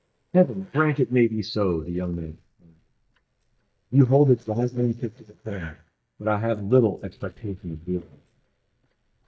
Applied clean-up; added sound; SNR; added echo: neural mask model DeepFilterNet 3.